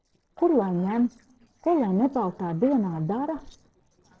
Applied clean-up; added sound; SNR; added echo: neural separator model SepFormer DNS4.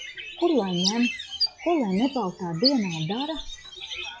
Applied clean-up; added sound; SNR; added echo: classical method log-MMSE.